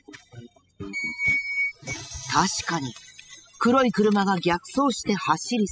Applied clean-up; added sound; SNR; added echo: classical method spectral subtraction.